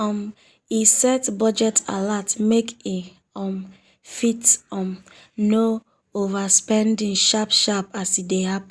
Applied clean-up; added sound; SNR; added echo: none; none; none; none.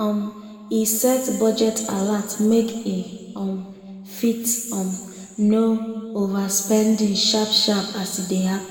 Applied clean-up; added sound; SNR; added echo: none; none; none; reverberation time 1.9 s.